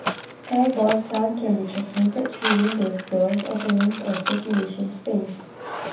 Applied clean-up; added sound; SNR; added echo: none; Mechanisms; 8 dB; reverberation time 0.7 s.